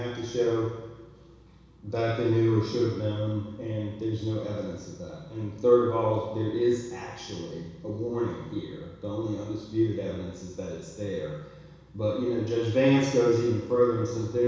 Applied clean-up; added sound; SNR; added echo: none; none; none; reverberation time 1.1 s.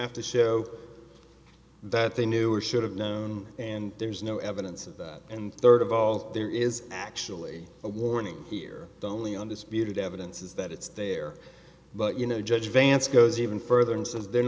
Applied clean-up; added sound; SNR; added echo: none; none; none; none.